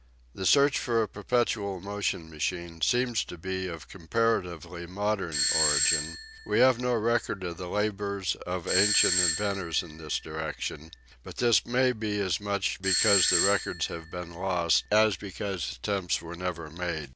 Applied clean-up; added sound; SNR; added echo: none; Doorbell; 1 dB; none.